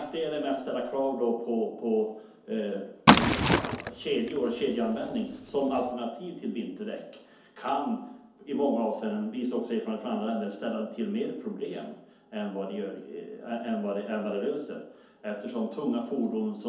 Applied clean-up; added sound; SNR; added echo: none; Liquid; -5 dB; reverberation time 2.2 s.